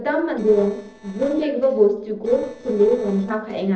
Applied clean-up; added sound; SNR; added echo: neural separator model SepFormer DNS4.